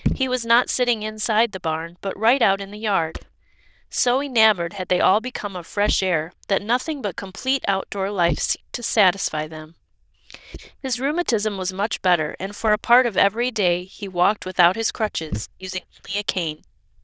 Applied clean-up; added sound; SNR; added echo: neural diffusion model UNIVERSE++.